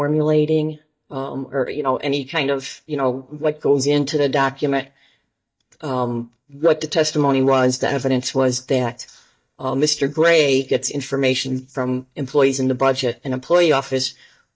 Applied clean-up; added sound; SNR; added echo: neural mask model DeepFilterNet 3.